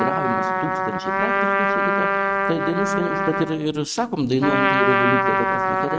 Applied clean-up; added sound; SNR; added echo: neural mask model RNNoise.